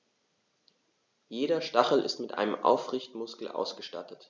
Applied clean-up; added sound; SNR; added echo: none; none; none; none.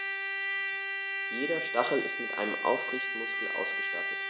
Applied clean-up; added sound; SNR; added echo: none; Trumpet; -2 dB; none.